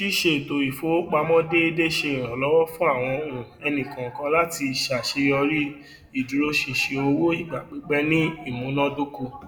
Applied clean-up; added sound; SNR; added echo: none; none; none; reverberation time 0.5 s.